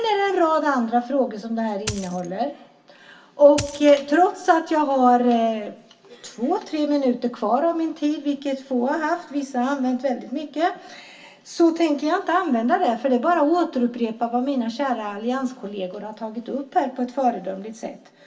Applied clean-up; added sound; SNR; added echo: none; Coin (dropping); 11 dB; reverberation time 0.2 s.